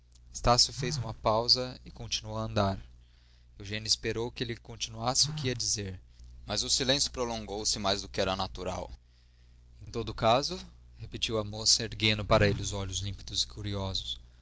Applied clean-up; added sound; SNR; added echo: none; Telephone; 11 dB; none.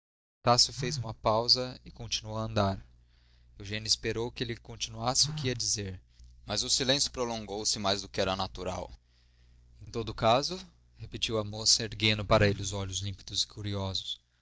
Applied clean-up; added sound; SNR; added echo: neural mask model DeepFilterNet 3.